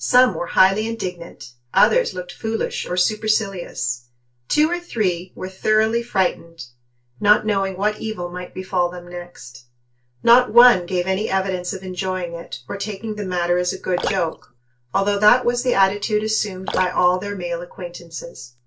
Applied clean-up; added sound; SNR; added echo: neural separator model SepFormer DNS4.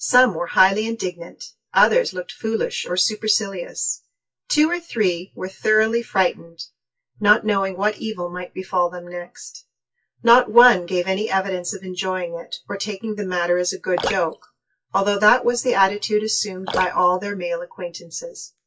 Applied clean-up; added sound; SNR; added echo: classical method WPE with log-MMSE.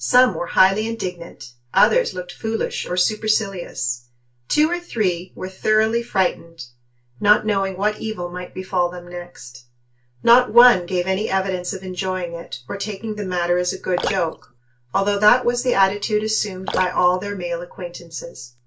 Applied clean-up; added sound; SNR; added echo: none; Drip; 12 dB; reverberation time 0.2 s.